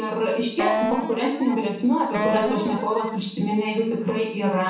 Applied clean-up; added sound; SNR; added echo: none; Wind instrument, woodwind instrument; 5 dB; reverberation time 0.7 s.